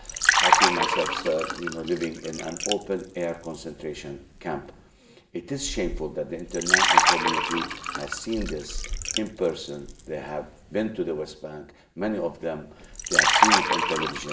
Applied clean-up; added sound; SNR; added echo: none; Liquid; -4 dB; reverberation time 0.5 s.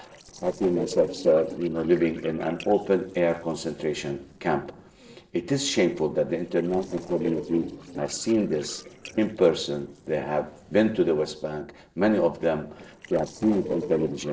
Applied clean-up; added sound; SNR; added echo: neural separator model SepFormer DNS4.